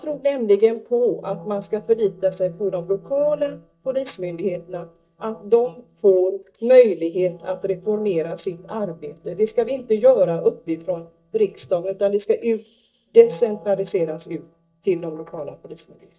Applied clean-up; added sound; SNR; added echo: neural mask model DeepFilterNet 3.